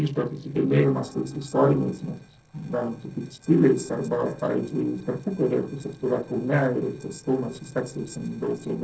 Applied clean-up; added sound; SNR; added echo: neural separator model SepFormer DNS4.